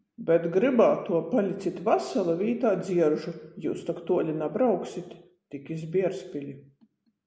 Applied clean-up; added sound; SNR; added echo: none; none; none; none.